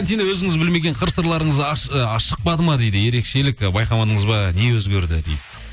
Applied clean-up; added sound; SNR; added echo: none; none; none; none.